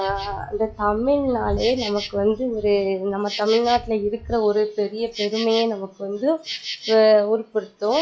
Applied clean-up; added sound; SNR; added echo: classical method log-MMSE.